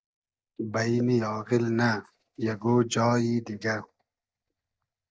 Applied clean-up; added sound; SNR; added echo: neural mask model DeepFilterNet 3.